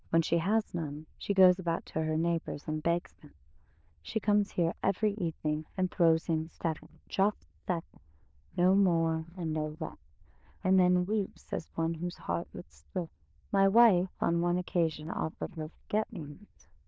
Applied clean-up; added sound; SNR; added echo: neural diffusion model UNIVERSE++.